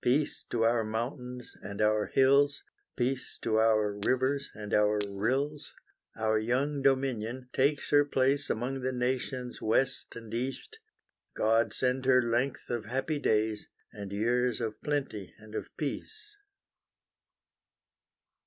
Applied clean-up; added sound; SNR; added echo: none; Shatter; 18 dB; none.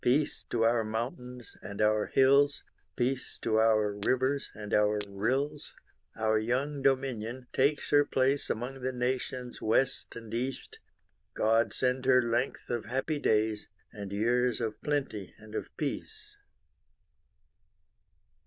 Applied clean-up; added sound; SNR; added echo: neural diffusion model UNIVERSE++.